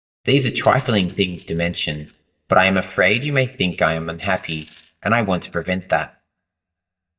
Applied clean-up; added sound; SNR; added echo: neural mask model DeepFilterNet 3.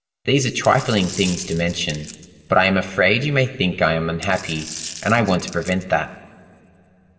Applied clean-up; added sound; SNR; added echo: none; Coin (dropping); 16 dB; reverberation time 2.6 s.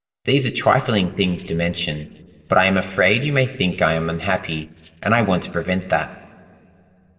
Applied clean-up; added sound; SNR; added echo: neural separator model SepFormer DNS4.